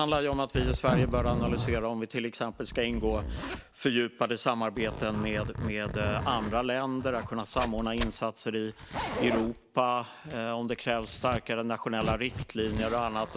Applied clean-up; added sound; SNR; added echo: none; Zipper (clothing); 5 dB; none.